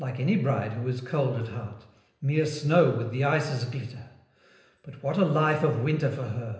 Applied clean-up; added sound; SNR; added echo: none; none; none; reverberation time 0.9 s.